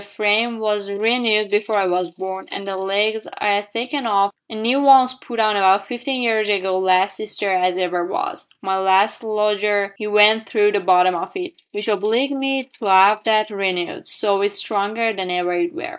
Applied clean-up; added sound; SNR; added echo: neural mask model Resemble Enhance denoiser.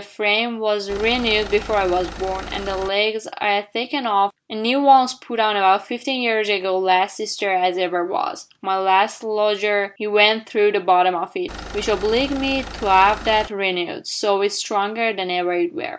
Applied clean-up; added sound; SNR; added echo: none; Engine; 12 dB; none.